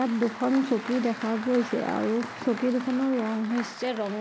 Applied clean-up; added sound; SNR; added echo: none; Applause; 13 dB; none.